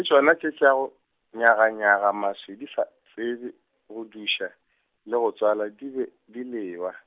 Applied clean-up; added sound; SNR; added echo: none; none; none; none.